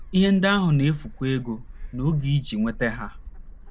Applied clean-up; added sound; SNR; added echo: none; Gull, seagull; 14 dB; none.